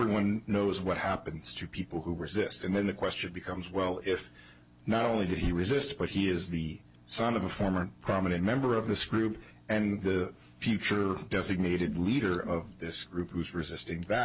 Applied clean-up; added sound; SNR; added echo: none; none; none; none.